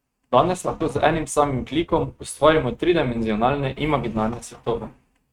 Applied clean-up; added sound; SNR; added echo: neural mask model RNNoise.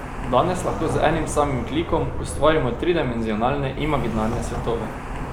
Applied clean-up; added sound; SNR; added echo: none; Traffic noise, roadway noise; 5 dB; none.